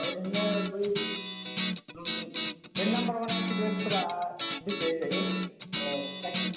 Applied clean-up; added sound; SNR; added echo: none; Guitar; -1 dB; reverberation time 1.0 s.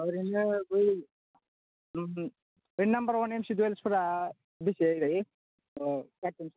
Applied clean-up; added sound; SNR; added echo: none; none; none; none.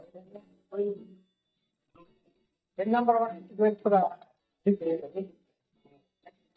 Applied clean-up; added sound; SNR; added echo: neural mask model DeepFilterNet 3.